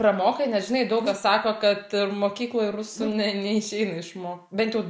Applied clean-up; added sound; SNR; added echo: neural mask model Resemble Enhance denoiser.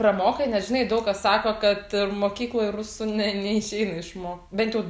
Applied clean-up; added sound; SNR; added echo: none; none; none; none.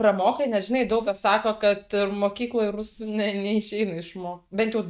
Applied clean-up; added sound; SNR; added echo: neural mask model DeepFilterNet 3.